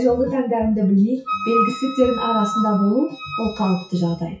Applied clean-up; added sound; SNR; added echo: classical method WPE with log-MMSE.